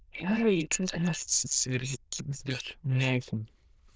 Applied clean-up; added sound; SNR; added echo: neural diffusion model UNIVERSE++.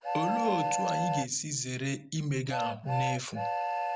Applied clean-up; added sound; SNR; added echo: none; Train; -1 dB; none.